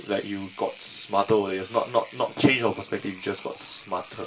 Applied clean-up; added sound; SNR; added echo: none; Engine / Domestic sounds, home sounds; 16 dB; reverberation time 0.2 s.